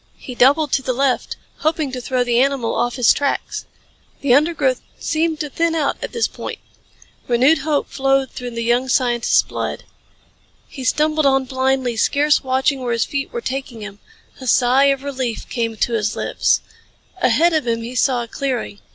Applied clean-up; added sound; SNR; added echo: none; none; none; none.